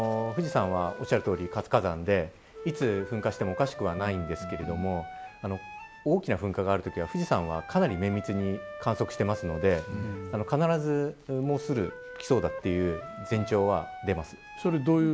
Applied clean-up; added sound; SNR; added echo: none; Wind instrument, woodwind instrument; 13 dB; none.